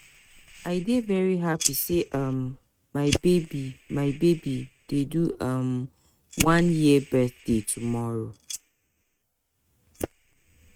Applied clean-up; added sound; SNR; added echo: neural mask model RNNoise.